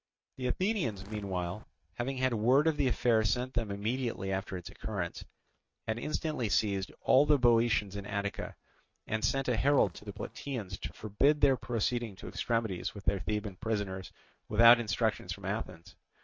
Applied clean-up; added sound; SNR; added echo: neural mask model RNNoise.